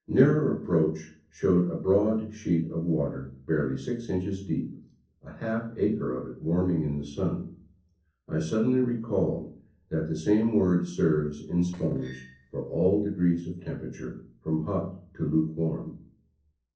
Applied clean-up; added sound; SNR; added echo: neural separator model SepFormer DNS4.